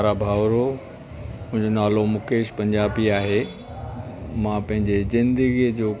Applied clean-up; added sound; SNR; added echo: none; none; none; none.